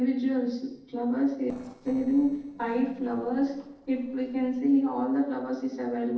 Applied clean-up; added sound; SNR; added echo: neural separator model SepFormer DNS4.